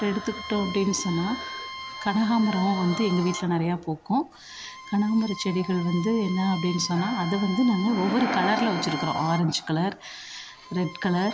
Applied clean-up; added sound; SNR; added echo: none; Bowed string instrument; 13 dB; none.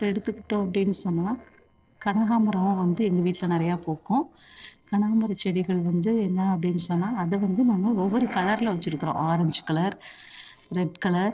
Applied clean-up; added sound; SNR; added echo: neural separator model SepFormer DNS4.